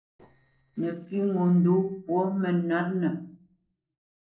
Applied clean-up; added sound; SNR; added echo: neural separator model SepFormer DNS4.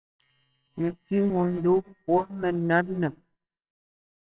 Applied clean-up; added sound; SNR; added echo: neural separator model SepFormer WHAMR!.